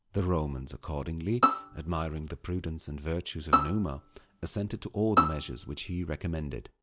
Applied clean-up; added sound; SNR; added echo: none; Bowed string instrument; -1 dB; none.